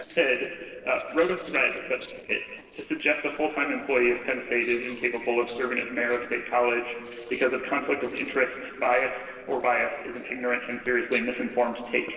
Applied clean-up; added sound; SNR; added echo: neural separator model SepFormer DNS4.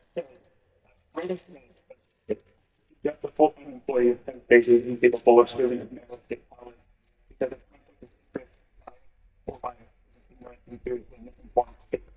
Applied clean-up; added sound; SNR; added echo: neural mask model DeepFilterNet 3.